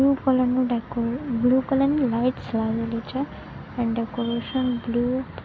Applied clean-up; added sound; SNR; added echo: none; none; none; none.